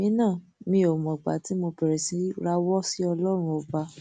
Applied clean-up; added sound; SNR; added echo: none; none; none; none.